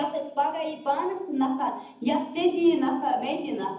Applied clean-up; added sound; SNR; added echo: none; none; none; reverberation time 0.8 s.